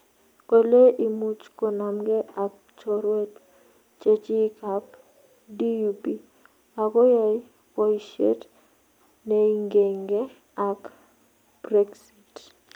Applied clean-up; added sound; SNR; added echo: none; none; none; none.